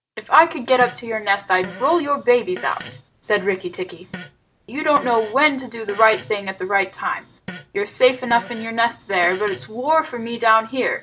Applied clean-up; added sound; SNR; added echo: none; Fart; 18 dB; none.